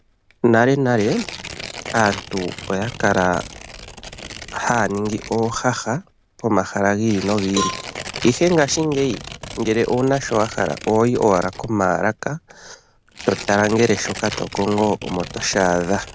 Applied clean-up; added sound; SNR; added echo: none; Cowbell + Tearing; 13 dB; none.